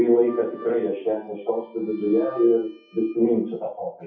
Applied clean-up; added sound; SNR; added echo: classical method WPE with log-MMSE.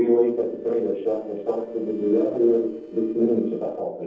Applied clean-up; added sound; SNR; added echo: neural separator model SepFormer DNS4.